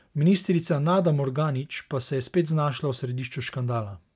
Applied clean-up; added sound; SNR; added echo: none; none; none; none.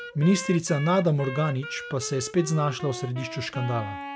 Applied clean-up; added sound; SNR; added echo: none; Wind instrument, woodwind instrument; 12 dB; none.